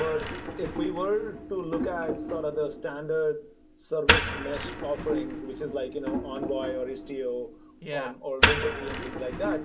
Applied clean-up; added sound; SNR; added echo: none; Wood; 0 dB; reverberation time 0.1 s.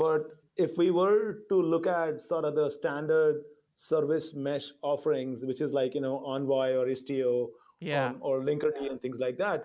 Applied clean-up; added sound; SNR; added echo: none; none; none; none.